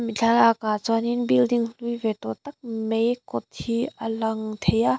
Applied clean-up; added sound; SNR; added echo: none; none; none; none.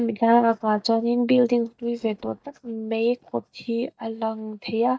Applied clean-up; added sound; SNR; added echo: neural mask model DeepFilterNet 3.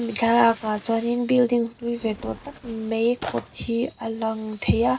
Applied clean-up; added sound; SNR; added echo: none; Tearing; 18 dB; reverberation time 0.2 s.